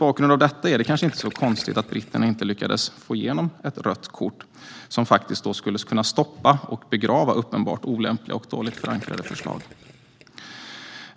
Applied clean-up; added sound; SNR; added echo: none; Gurgling; 18 dB; none.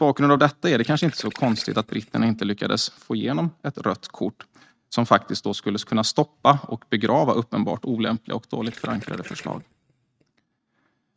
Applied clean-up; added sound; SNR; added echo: neural mask model RNNoise.